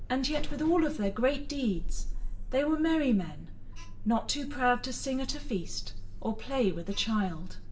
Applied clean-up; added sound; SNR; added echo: none; Alarm; 4 dB; reverberation time 0.5 s.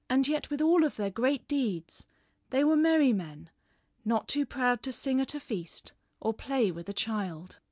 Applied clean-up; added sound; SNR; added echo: none; none; none; none.